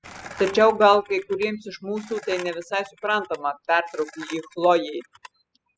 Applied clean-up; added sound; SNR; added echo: classical method spectral subtraction.